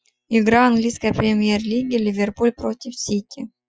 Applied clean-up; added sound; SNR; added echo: classical method Wiener filter.